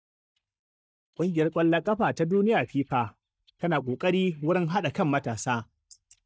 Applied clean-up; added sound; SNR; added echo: neural mask model DeepFilterNet 3.